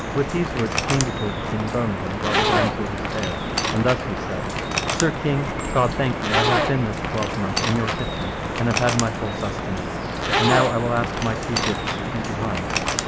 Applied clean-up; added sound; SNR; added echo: none; Zipper (clothing) + Drip; -1 dB; none.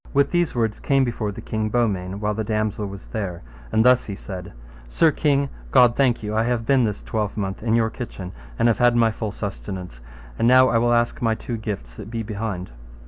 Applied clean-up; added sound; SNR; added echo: none; none; none; none.